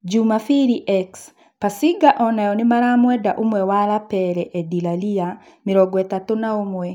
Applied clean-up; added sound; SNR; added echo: none; none; none; none.